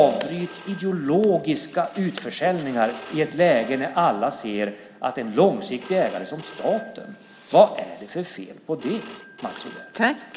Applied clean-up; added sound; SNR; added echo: none; Telephone; 15 dB; none.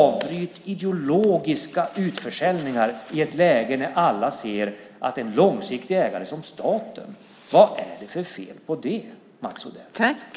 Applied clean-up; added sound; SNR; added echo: none; none; none; none.